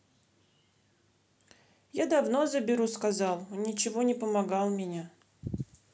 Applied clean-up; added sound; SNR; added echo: none; none; none; none.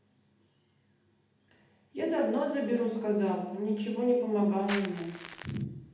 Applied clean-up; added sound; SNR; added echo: none; Crackle; 9 dB; reverberation time 0.8 s.